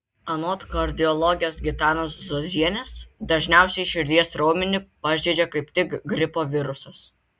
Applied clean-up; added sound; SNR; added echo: none; none; none; none.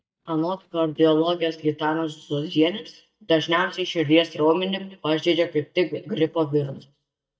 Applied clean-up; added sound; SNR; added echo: neural mask model DeepFilterNet 3.